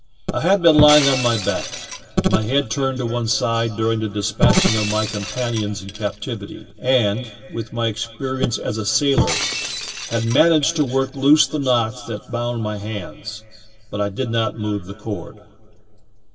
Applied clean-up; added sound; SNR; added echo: none; Shatter; 7 dB; reverberation time 2.4 s.